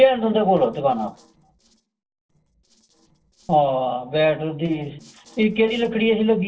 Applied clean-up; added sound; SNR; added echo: neural separator model SepFormer DNS4.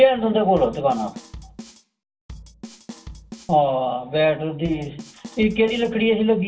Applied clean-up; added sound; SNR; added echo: none; Bass drum / Snare drum / Drum kit; 19 dB; reverberation time 0.2 s.